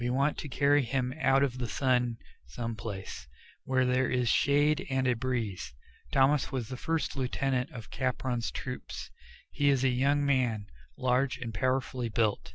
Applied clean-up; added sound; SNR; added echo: none; none; none; none.